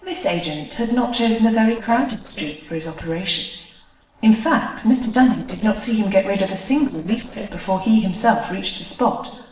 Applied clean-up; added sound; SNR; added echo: neural separator model SepFormer DNS4.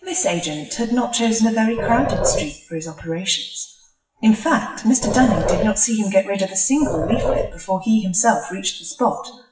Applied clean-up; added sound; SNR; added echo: classical method WPE with log-MMSE.